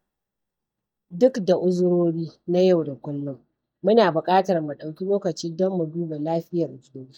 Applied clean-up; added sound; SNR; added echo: neural mask model DeepFilterNet 3.